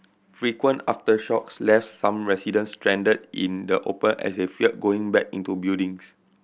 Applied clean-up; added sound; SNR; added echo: none; none; none; none.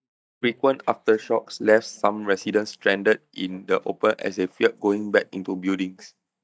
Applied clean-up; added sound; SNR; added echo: neural mask model DeepFilterNet 3.